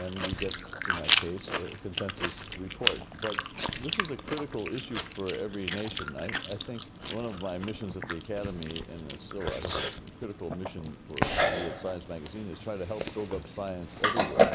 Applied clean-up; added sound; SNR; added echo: none; Chewing, mastication; -4 dB; none.